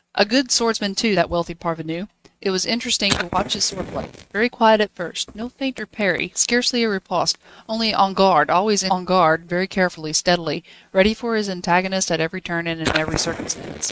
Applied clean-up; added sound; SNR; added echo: neural mask model RNNoise.